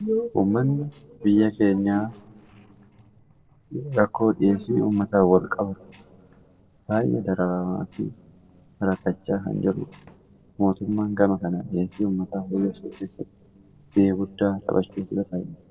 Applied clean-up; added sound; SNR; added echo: neural separator model SepFormer DNS4.